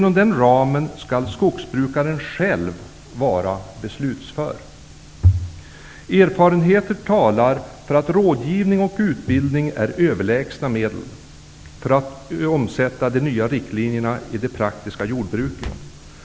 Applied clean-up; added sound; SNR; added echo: none; Walk, footsteps; 15 dB; none.